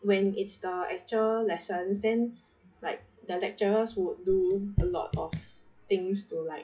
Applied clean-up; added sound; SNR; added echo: classical method WPE with log-MMSE.